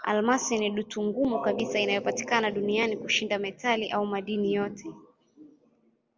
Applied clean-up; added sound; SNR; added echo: none; none; none; none.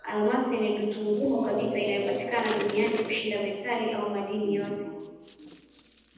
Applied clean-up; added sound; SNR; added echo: none; Coin (dropping); 15 dB; reverberation time 1.1 s.